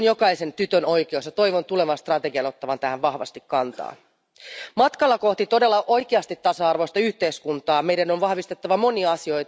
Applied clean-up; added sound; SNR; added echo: none; none; none; none.